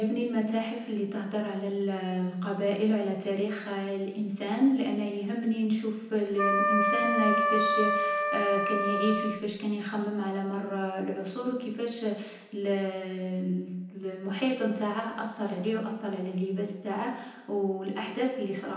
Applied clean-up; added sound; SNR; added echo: none; Wind instrument, woodwind instrument; -3 dB; reverberation time 0.9 s.